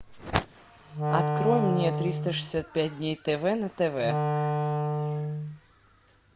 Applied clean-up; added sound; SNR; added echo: none; Wind instrument, woodwind instrument; 1 dB; none.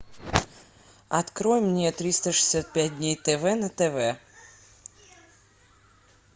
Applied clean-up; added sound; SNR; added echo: none; none; none; none.